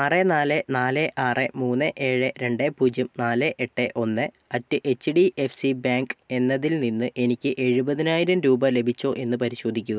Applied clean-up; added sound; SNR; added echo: none; none; none; none.